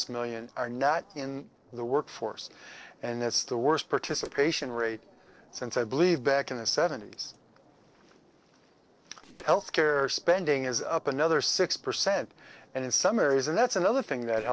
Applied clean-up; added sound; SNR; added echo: neural separator model SepFormer DNS4.